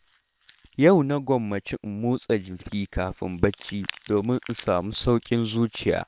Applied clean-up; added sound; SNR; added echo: neural separator model SepFormer WHAM!.